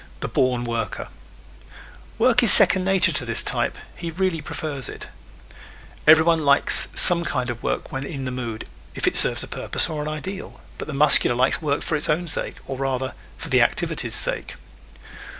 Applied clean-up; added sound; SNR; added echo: none; none; none; none.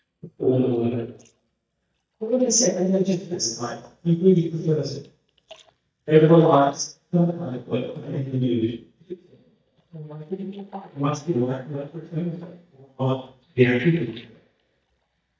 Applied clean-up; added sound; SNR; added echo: neural mask model DeepFilterNet 3.